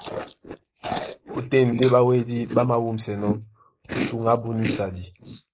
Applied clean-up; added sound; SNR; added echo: neural mask model Resemble Enhance denoiser.